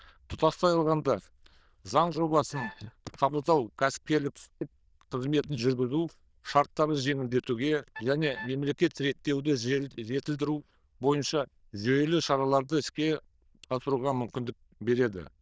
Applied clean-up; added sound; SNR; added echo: neural diffusion model UNIVERSE++.